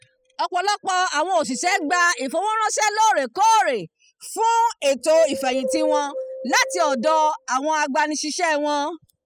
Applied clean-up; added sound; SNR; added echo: classical method spectral subtraction.